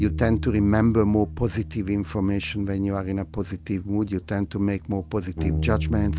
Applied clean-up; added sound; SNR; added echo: none; Bass guitar; 7 dB; none.